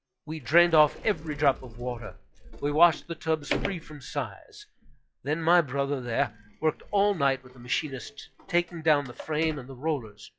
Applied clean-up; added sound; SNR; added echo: classical method log-MMSE.